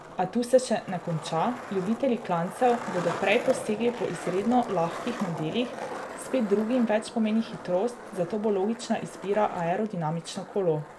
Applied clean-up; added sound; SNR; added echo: none; Skateboard; 11 dB; none.